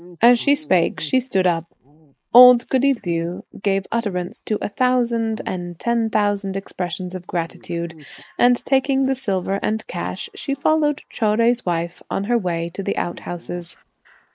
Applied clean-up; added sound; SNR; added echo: neural mask model Resemble Enhance denoiser.